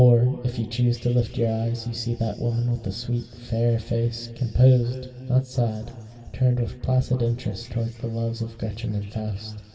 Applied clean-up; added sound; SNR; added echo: none; none; none; reverberation time 2.9 s.